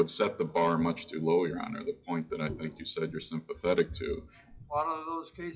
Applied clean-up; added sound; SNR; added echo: classical method WPE with log-MMSE.